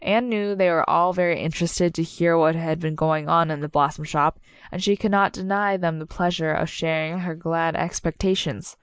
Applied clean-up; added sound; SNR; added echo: neural mask model Resemble Enhance denoiser.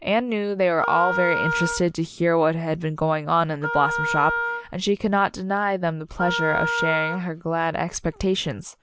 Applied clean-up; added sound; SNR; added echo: none; Wind instrument, woodwind instrument; 5 dB; none.